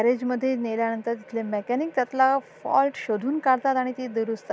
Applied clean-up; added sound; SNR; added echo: none; none; none; none.